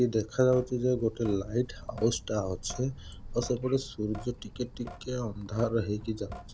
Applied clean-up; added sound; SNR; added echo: none; Drip / Sink (filling or washing); 14 dB; none.